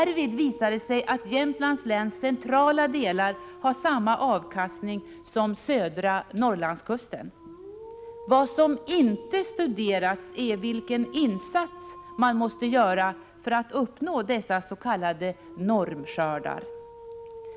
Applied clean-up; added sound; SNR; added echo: none; Dog + Tambourine; 17 dB; none.